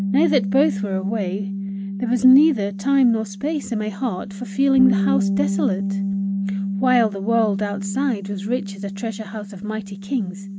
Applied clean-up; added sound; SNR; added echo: none; Bass guitar; 4 dB; none.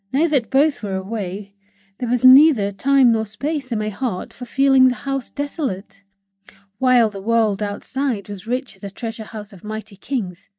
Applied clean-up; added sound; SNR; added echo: neural mask model DeepFilterNet 3.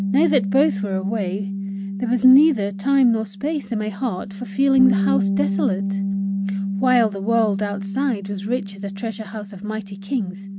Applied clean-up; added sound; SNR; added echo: neural mask model RNNoise.